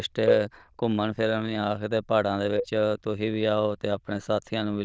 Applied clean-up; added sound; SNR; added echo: neural diffusion model UNIVERSE++.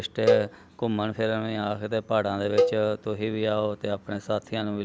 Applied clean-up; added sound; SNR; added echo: none; Cowbell; 3 dB; none.